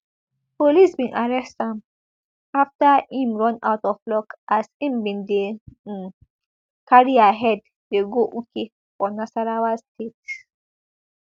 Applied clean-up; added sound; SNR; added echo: none; none; none; none.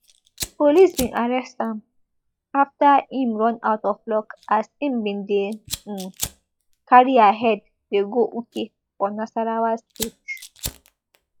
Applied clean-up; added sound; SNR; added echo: classical method log-MMSE.